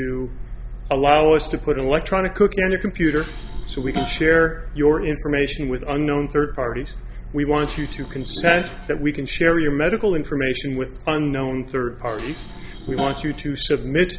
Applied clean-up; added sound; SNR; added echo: none; Dishes, pots, and pans; 17 dB; none.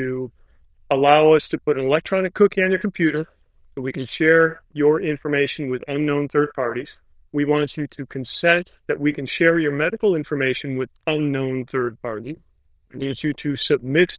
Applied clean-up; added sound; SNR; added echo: neural diffusion model UNIVERSE++.